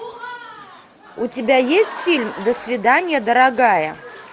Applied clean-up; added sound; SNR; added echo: none; Applause / Crowd; 16 dB; none.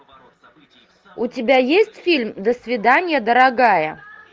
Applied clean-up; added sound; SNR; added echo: none; none; none; none.